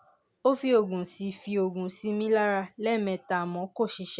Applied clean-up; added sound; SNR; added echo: none; none; none; none.